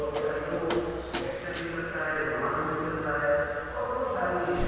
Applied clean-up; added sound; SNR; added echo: none; Slam; 11 dB; reverberation time 2.2 s.